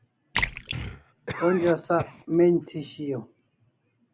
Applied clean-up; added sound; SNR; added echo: none; Splash, splatter + Cough; 7 dB; none.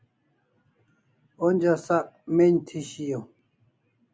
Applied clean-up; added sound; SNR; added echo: none; none; none; none.